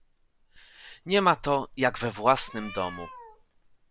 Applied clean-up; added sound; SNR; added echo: none; Meow; 16 dB; none.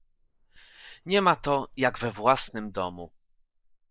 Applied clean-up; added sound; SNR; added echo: neural mask model Resemble Enhance denoiser.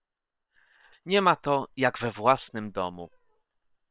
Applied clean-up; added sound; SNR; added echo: neural separator model SepFormer WHAM!.